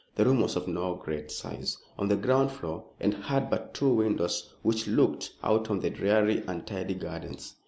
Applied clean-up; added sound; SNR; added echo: none; none; none; none.